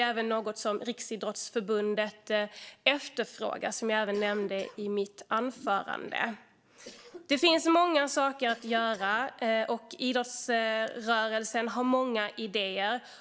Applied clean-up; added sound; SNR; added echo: neural separator model SepFormer DNS4.